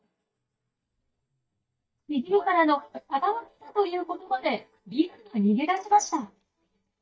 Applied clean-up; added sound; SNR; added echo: neural mask model DeepFilterNet 3.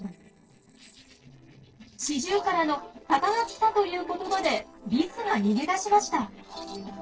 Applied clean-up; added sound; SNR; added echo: neural separator model SepFormer DNS4.